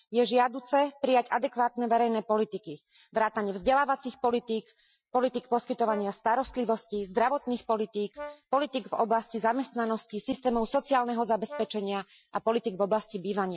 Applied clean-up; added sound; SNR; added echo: classical method Wiener filter.